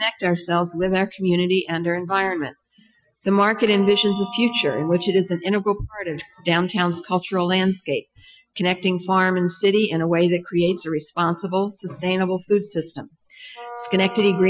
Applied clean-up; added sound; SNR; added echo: classical method Wiener filter.